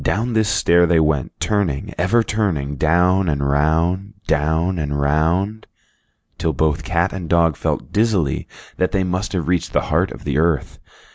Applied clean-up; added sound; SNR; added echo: none; none; none; none.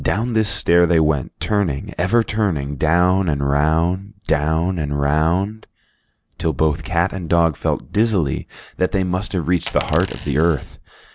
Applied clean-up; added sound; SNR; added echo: none; Coin (dropping); 12 dB; none.